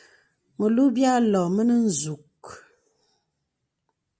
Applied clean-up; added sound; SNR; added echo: none; none; none; none.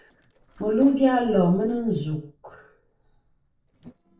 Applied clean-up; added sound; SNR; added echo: neural separator model SepFormer DNS4.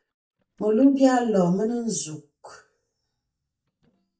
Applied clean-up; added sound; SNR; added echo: neural mask model DeepFilterNet 3.